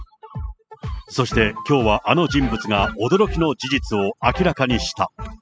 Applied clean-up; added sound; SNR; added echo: classical method spectral subtraction.